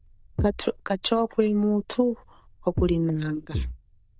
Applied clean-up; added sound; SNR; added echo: neural diffusion model UNIVERSE++.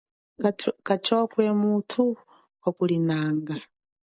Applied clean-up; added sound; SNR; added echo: neural mask model Resemble Enhance denoiser.